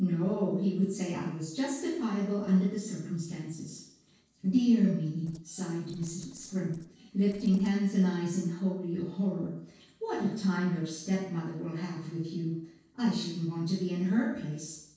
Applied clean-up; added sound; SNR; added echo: neural separator model SepFormer DNS4.